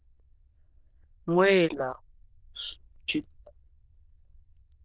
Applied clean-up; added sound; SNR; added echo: neural diffusion model UNIVERSE++.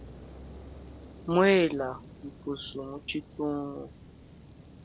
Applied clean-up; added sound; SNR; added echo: none; Car passing by / Idling / Accelerating, revving, vroom + Fire; 16 dB; none.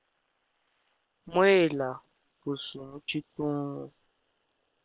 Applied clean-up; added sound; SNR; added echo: neural separator model SepFormer WHAM!.